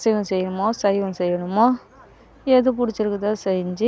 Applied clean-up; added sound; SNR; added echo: none; none; none; none.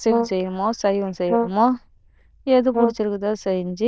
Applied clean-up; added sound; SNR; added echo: neural diffusion model UNIVERSE++.